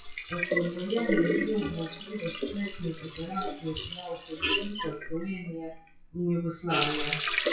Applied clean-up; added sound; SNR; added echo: classical method WPE with log-MMSE.